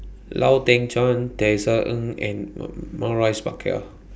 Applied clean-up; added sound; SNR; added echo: none; none; none; none.